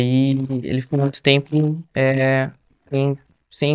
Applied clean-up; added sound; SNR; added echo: neural mask model DeepFilterNet 3.